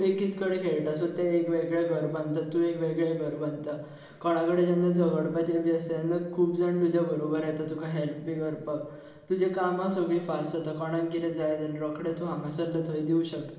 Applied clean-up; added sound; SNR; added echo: none; none; none; reverberation time 0.9 s.